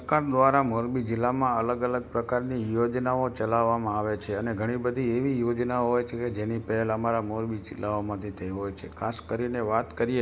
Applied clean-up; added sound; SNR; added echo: none; none; none; none.